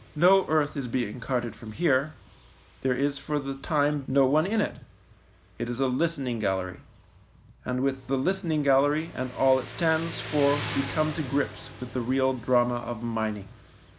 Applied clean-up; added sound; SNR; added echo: none; Motorcycle; 16 dB; none.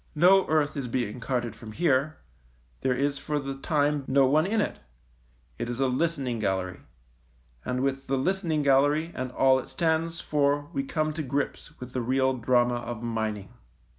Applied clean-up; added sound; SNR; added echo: none; none; none; none.